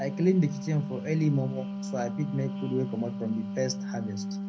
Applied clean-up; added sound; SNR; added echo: none; Wind instrument, woodwind instrument; 5 dB; reverberation time 0.4 s.